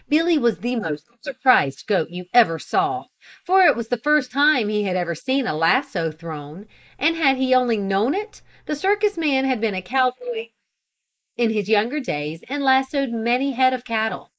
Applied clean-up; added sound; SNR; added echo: neural mask model Resemble Enhance denoiser.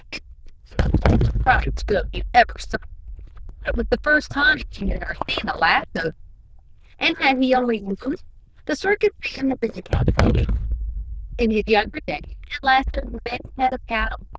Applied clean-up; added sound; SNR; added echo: neural diffusion model UNIVERSE++.